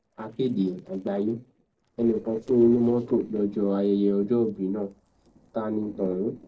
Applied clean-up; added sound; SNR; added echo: neural separator model SepFormer DNS4.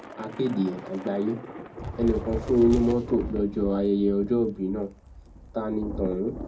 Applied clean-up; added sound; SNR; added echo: none; Thunder / Rain; 10 dB; reverberation time 0.4 s.